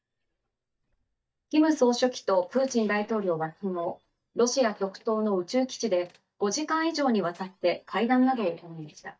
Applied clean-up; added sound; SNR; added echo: neural mask model DeepFilterNet 3.